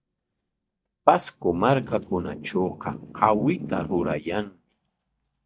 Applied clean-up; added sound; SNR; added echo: neural mask model DeepFilterNet 3.